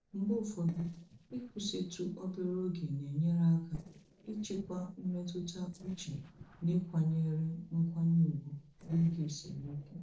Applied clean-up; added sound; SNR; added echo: neural separator model SepFormer DNS4.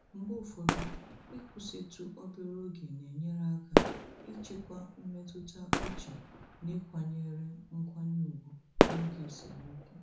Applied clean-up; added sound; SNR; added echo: none; Fireworks; -5 dB; reverberation time 0.6 s.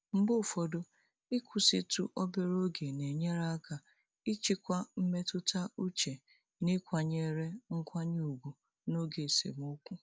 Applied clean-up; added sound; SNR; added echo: none; none; none; none.